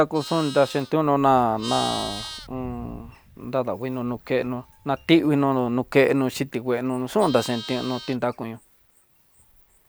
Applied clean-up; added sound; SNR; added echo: none; Livestock, farm animals, working animals; 16 dB; none.